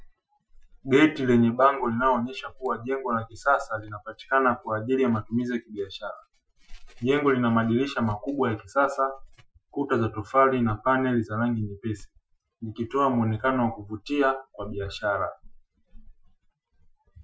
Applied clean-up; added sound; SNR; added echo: classical method Wiener filter.